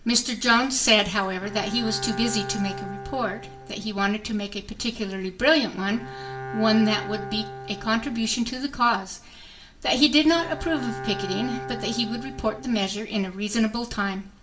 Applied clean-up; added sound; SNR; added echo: none; Bowed string instrument; 13 dB; reverberation time 0.5 s.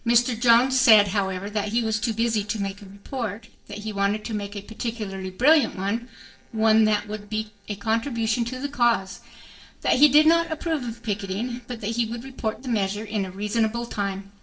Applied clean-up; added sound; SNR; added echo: neural separator model SepFormer DNS4.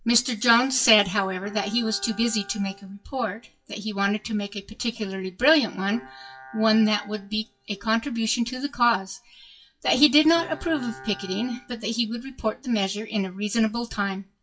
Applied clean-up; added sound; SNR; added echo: classical method WPE with log-MMSE.